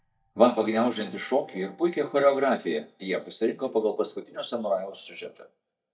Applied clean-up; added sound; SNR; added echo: neural mask model DeepFilterNet 3.